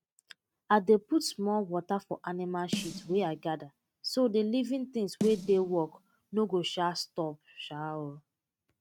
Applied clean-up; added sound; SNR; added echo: neural mask model RNNoise.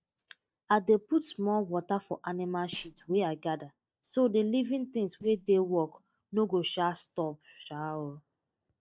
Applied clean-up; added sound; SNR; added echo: neural mask model DeepFilterNet 3.